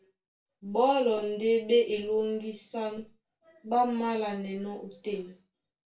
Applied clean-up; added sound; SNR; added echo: none; none; none; reverberation time 0.2 s.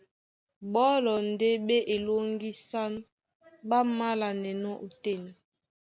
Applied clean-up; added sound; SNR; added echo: none; none; none; none.